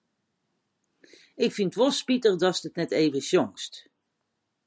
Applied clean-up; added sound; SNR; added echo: none; none; none; none.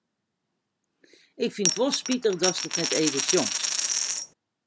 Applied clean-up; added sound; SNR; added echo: none; Coin (dropping); -2 dB; none.